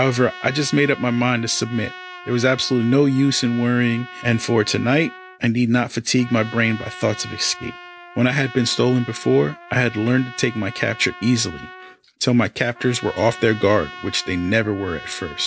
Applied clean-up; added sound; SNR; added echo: none; Trumpet; 17 dB; none.